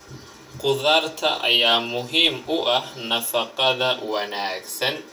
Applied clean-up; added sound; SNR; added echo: none; none; none; reverberation time 0.2 s.